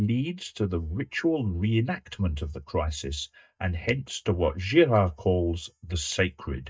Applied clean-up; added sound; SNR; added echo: neural mask model DeepFilterNet 3.